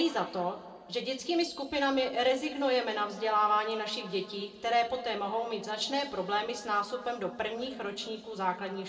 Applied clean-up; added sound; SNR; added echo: neural separator model SepFormer DNS4.